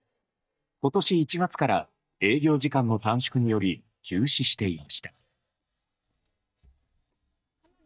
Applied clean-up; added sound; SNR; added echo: neural mask model DeepFilterNet 3.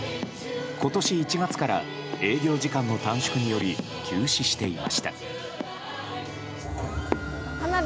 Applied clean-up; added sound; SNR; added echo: none; Bowed string instrument; 15 dB; none.